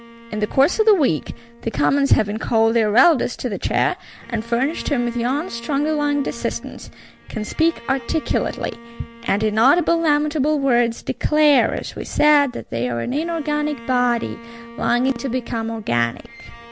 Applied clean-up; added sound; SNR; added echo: none; Bowed string instrument; 20 dB; none.